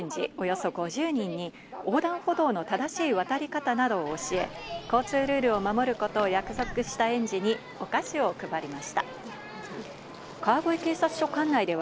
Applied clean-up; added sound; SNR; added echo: none; none; none; none.